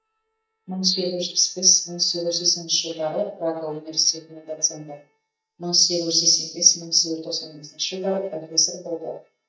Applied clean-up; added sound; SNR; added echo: neural mask model DeepFilterNet 3.